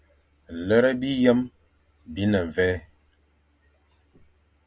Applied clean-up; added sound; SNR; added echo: none; none; none; none.